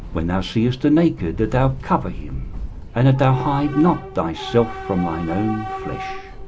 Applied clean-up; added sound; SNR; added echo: none; Subway, metro, underground / Train; 10 dB; none.